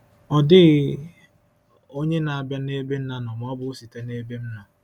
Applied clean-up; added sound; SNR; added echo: none; none; none; none.